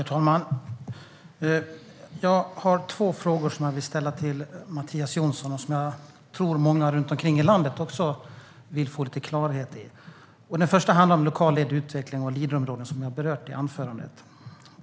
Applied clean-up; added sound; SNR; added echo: none; none; none; none.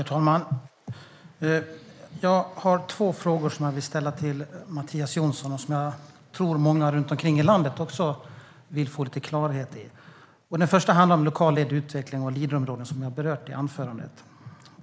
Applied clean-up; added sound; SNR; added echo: neural mask model Resemble Enhance denoiser.